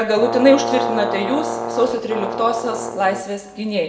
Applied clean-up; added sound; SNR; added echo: none; Brass instrument; 5 dB; reverberation time 0.6 s.